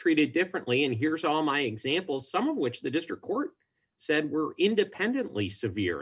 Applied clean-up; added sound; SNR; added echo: none; none; none; none.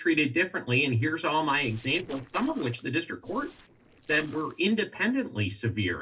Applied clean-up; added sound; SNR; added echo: neural separator model SepFormer DNS4.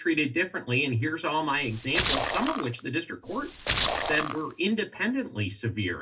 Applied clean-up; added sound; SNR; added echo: none; Splash, splatter; 2 dB; reverberation time 0.2 s.